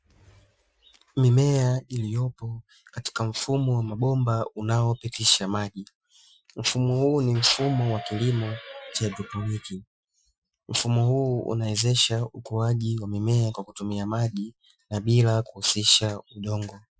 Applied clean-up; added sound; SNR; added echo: classical method Wiener filter.